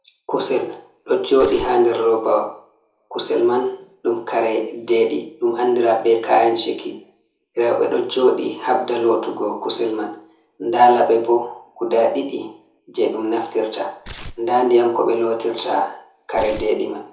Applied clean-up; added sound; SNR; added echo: none; Tearing; 14 dB; reverberation time 0.6 s.